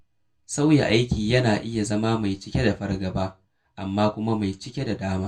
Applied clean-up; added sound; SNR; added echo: none; none; none; reverberation time 0.2 s.